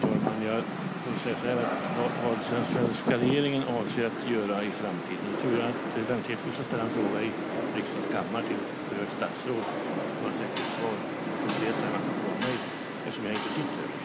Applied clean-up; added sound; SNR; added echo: none; Rain; 0 dB; none.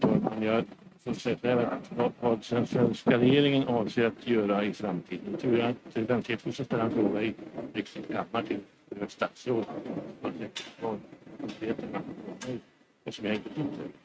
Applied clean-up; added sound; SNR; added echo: neural mask model RNNoise.